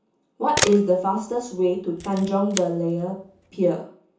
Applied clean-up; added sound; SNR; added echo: none; Camera; 9 dB; reverberation time 0.7 s.